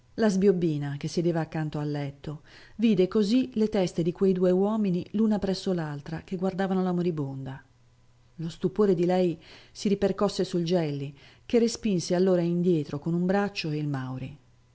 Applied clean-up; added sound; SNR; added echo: none; none; none; none.